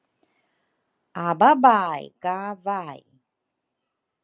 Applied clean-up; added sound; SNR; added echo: none; none; none; none.